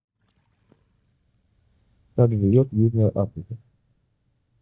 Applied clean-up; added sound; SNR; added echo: neural mask model DeepFilterNet 3.